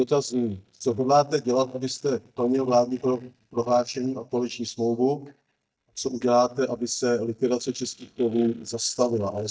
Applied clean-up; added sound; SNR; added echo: neural mask model DeepFilterNet 3.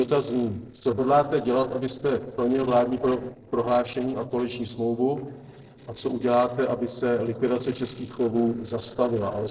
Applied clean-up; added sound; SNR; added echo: neural separator model SepFormer DNS4.